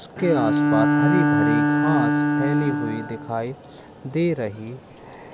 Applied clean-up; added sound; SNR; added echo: none; Bowed string instrument; -4 dB; none.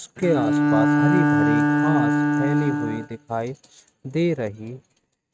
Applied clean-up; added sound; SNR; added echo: neural mask model RNNoise.